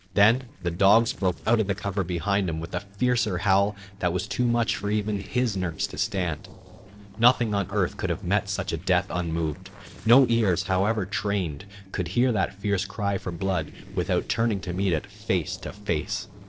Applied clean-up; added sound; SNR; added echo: neural separator model SepFormer DNS4.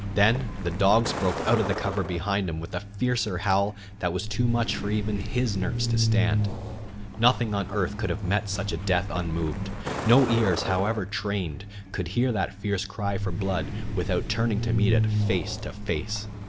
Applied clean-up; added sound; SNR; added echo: none; Truck; 3 dB; none.